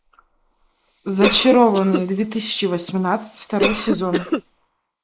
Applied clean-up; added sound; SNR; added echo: neural mask model Resemble Enhance denoiser.